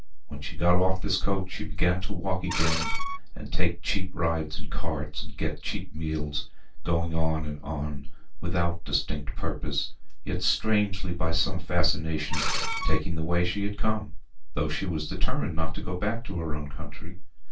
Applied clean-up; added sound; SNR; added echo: none; Screech; 12 dB; reverberation time 0.2 s.